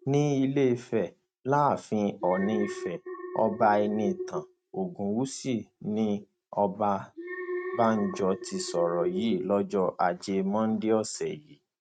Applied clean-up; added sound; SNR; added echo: neural mask model RNNoise.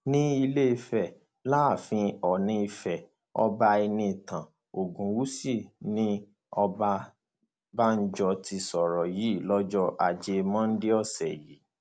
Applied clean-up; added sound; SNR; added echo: none; none; none; none.